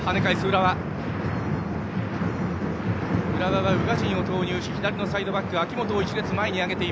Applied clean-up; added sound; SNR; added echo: none; none; none; none.